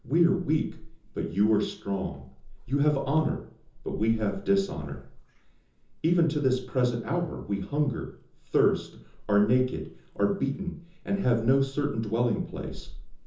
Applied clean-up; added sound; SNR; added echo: none; Meow / Purr; 16 dB; reverberation time 0.6 s.